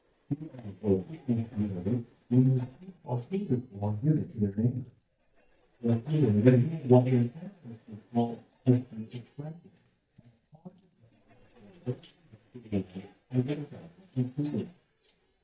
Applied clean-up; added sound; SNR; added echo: neural mask model DeepFilterNet 3.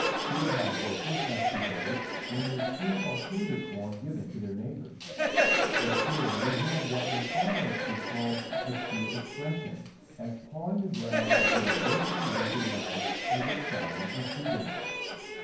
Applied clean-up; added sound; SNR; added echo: none; Crowd; -3 dB; reverberation time 0.9 s.